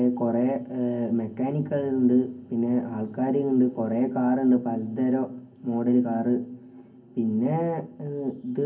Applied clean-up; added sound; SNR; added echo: none; none; none; reverberation time 0.3 s.